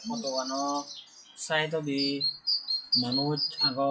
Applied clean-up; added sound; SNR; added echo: classical method WPE with log-MMSE.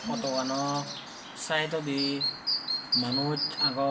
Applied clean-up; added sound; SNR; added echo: none; Chirp, tweet; 2 dB; reverberation time 1.2 s.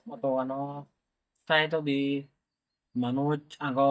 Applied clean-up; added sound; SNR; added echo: neural mask model DeepFilterNet 3.